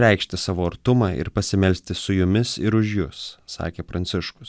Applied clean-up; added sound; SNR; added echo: none; none; none; none.